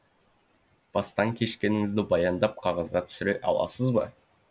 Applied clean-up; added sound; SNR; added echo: none; none; none; none.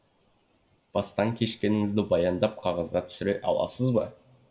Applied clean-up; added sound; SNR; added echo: none; none; none; reverberation time 0.5 s.